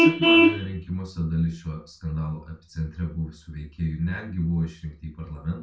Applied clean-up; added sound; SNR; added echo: none; Vehicle horn, car horn, honking; -3 dB; reverberation time 0.3 s.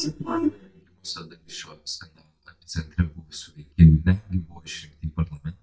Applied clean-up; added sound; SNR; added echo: neural mask model DeepFilterNet 3.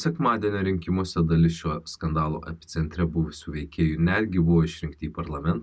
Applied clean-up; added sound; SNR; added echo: none; none; none; none.